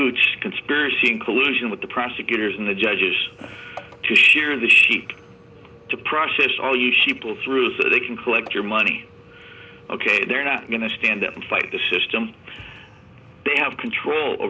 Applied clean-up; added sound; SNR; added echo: none; none; none; none.